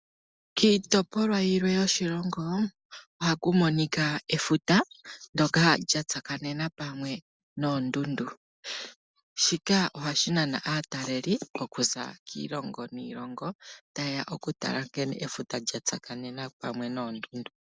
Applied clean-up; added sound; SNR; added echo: none; none; none; none.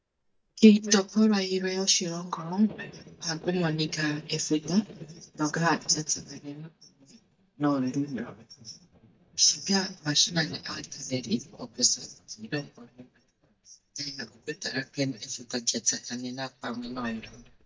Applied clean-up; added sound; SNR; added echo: neural mask model DeepFilterNet 3.